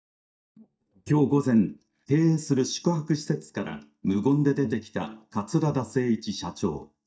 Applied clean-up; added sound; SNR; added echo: neural mask model DeepFilterNet 3.